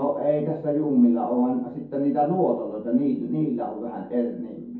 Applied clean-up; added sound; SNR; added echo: none; none; none; reverberation time 0.6 s.